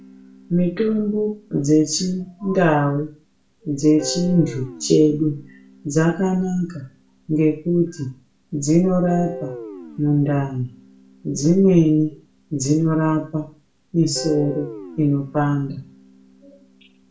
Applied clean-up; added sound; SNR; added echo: none; Guitar; 18 dB; reverberation time 0.3 s.